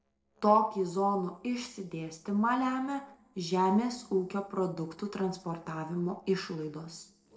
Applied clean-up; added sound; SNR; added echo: neural separator model SepFormer DNS4.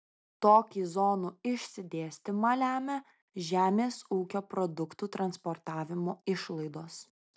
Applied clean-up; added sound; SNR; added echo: none; none; none; none.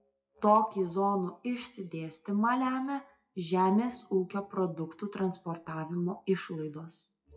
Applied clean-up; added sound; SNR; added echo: classical method WPE with log-MMSE.